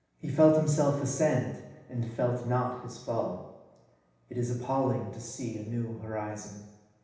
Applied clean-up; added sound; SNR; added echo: none; none; none; reverberation time 0.9 s.